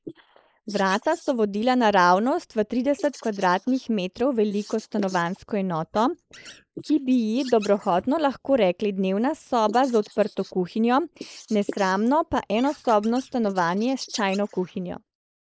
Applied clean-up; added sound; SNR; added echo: neural mask model Resemble Enhance denoiser.